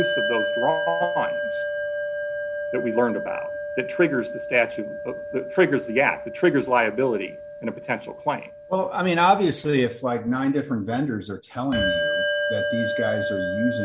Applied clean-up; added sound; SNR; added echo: none; Bell; 4 dB; none.